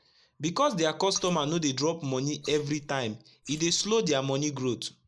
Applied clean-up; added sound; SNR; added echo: neural mask model Resemble Enhance denoiser.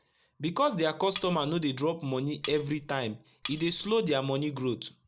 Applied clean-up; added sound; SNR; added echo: none; Cutlery, silverware; -1 dB; none.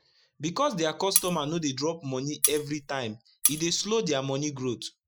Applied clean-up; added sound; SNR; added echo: classical method Wiener filter.